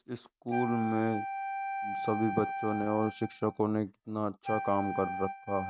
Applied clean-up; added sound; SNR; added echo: neural mask model RNNoise.